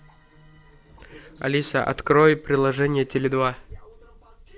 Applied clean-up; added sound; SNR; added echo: none; none; none; none.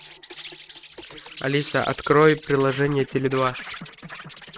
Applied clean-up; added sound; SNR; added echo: neural mask model RNNoise.